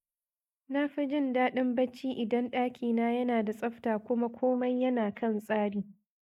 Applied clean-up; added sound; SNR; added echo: neural mask model Resemble Enhance denoiser.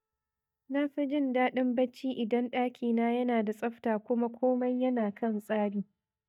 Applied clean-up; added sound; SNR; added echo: neural mask model DeepFilterNet 3.